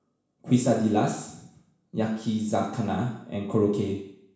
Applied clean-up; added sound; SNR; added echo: none; none; none; reverberation time 0.7 s.